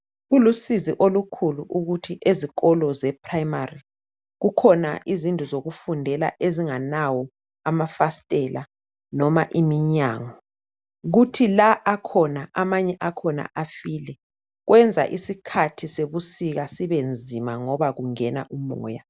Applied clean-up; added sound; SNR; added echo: none; none; none; none.